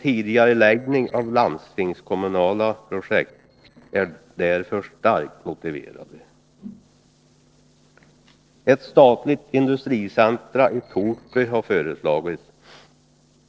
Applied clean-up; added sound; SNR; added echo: neural separator model SepFormer DNS4.